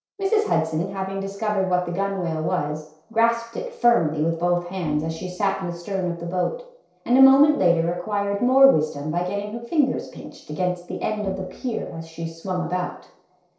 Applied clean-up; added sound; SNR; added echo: neural separator model SepFormer DNS4.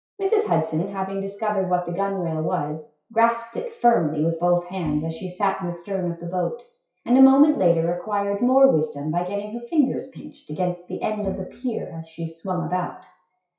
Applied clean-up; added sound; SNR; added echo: classical method WPE with log-MMSE.